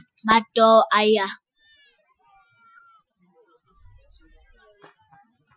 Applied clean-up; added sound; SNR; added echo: classical method Wiener filter.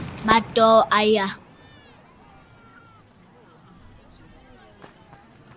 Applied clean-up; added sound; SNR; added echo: none; Crowd / Fireworks; 15 dB; none.